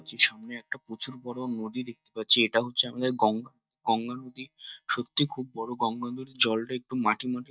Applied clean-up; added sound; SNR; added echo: neural mask model DeepFilterNet 3.